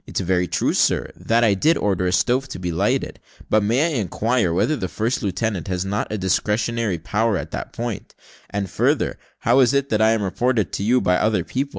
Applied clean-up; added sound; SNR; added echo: none; none; none; none.